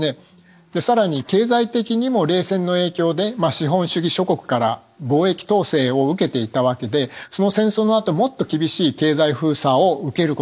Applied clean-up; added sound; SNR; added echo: none; none; none; none.